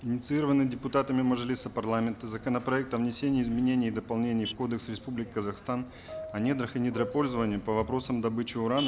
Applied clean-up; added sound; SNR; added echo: none; Vehicle horn, car horn, honking + Subway, metro, underground; 16 dB; none.